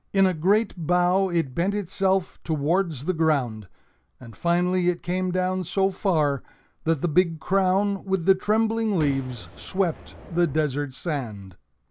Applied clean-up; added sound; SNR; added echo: none; Boom; 17 dB; none.